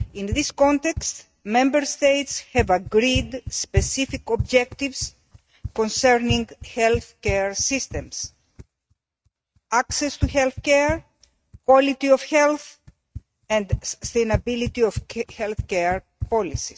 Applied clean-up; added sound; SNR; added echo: neural mask model RNNoise.